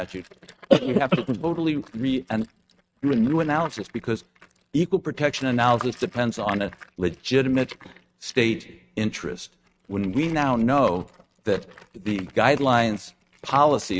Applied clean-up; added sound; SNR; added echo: neural mask model RNNoise.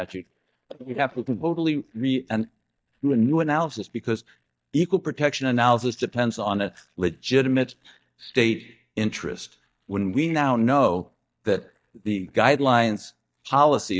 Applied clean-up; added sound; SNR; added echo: neural mask model DeepFilterNet 3.